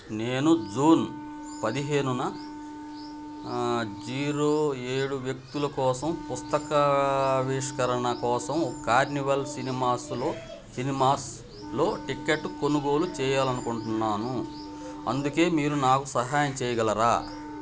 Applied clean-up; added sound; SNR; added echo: none; Wind instrument, woodwind instrument; 14 dB; none.